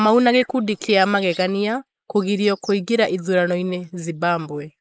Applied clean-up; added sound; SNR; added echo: neural mask model Resemble Enhance denoiser.